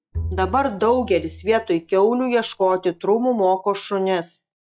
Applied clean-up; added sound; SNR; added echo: classical method log-MMSE.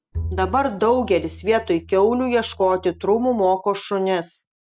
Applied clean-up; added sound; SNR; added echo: none; Bowed string instrument; 14 dB; none.